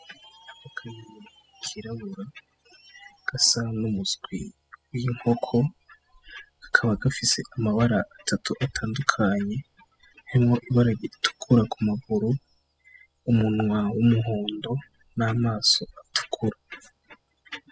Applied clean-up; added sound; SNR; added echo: classical method spectral subtraction.